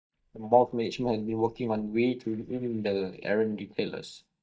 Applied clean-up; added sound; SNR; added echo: neural mask model DeepFilterNet 3.